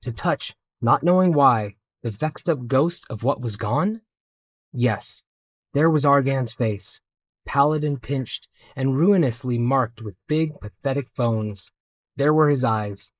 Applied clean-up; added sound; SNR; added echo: neural mask model Resemble Enhance denoiser.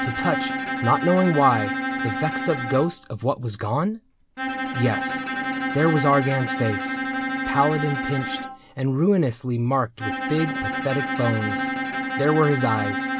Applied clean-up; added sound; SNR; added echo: none; Bowed string instrument; 4 dB; none.